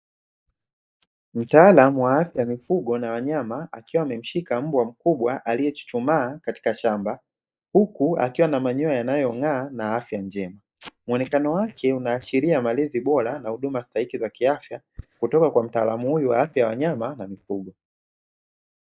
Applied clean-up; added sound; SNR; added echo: neural mask model DeepFilterNet 3.